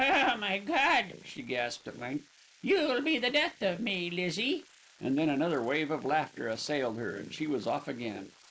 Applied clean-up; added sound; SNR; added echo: neural mask model Resemble Enhance denoiser.